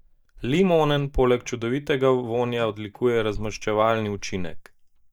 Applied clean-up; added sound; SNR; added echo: neural mask model DeepFilterNet 3.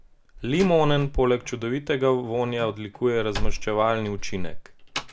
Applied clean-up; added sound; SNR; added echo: none; Slam; 5 dB; none.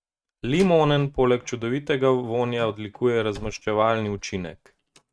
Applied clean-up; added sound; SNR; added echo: neural mask model RNNoise.